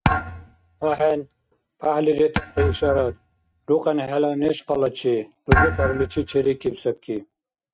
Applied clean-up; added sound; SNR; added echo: neural mask model RNNoise.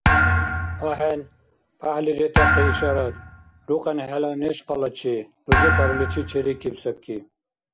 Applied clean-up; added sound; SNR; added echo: none; Thump, thud; -3 dB; none.